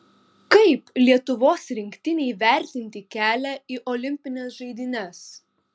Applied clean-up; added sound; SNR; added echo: none; none; none; none.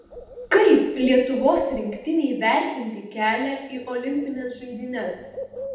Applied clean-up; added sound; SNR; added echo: none; Bird; 14 dB; reverberation time 0.8 s.